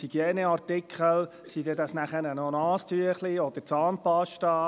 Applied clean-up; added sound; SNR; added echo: none; none; none; none.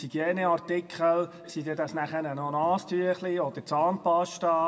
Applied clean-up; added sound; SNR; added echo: none; none; none; reverberation time 1.9 s.